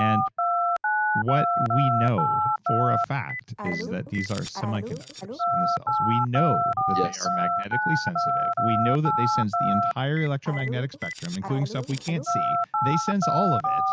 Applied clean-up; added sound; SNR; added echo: neural mask model RNNoise.